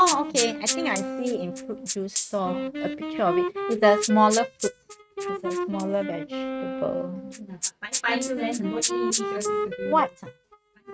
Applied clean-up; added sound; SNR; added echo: neural mask model RNNoise.